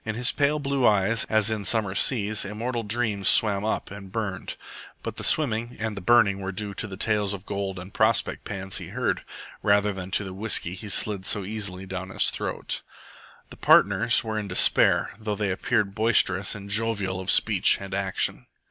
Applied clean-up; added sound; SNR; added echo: none; none; none; none.